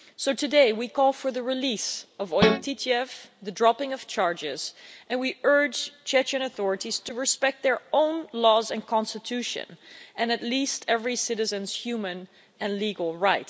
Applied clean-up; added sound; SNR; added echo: none; Guitar; -2 dB; none.